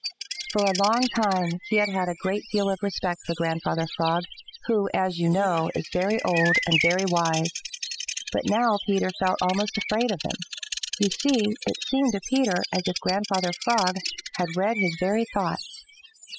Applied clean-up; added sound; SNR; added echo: classical method spectral subtraction.